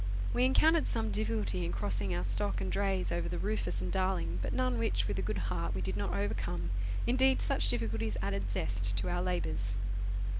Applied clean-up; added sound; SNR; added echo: none; Mechanical fan; -5 dB; none.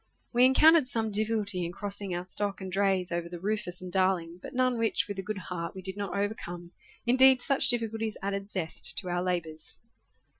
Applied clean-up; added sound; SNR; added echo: classical method Wiener filter.